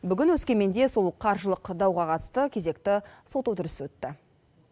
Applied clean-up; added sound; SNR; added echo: none; none; none; none.